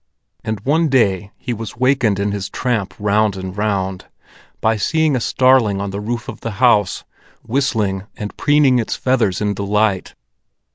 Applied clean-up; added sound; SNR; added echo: none; none; none; none.